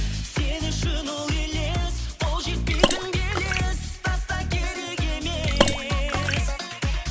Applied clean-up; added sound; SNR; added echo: none; Water / Splash, splatter; 3 dB; none.